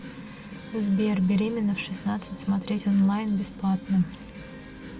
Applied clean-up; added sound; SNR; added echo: none; none; none; none.